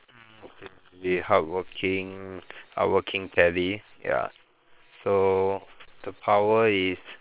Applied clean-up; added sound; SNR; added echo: neural separator model SepFormer WHAM!.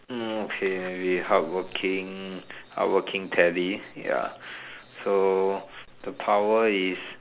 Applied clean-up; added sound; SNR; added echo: none; none; none; none.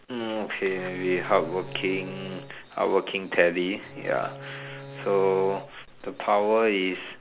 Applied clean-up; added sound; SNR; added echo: none; Bowed string instrument; 17 dB; none.